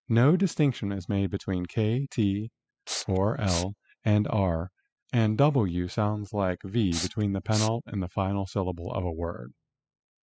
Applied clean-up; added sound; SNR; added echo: classical method spectral subtraction.